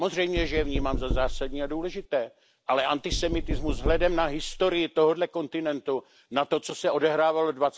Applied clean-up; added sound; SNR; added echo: none; Knock; 3 dB; none.